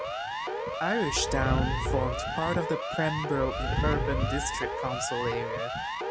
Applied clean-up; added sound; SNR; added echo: none; Animal + Siren; -1 dB; none.